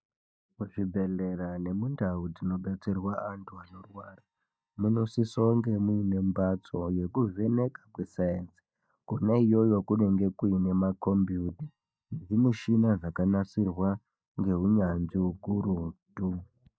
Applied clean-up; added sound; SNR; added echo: neural mask model DeepFilterNet 3.